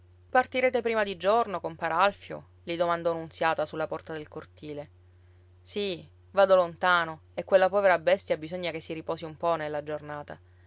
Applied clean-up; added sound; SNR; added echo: none; none; none; none.